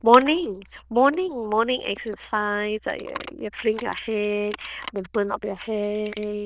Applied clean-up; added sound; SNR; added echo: neural diffusion model UNIVERSE++.